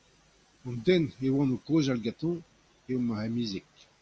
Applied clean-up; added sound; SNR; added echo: none; none; none; none.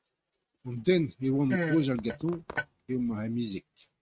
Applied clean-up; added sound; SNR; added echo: neural mask model RNNoise.